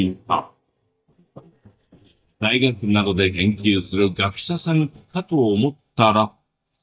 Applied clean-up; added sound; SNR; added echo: neural mask model DeepFilterNet 3.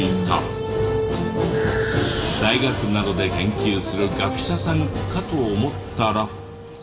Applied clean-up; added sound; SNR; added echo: none; Wind instrument, woodwind instrument; 19 dB; reverberation time 2.9 s.